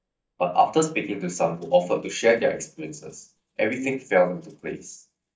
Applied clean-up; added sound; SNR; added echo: neural mask model DeepFilterNet 3.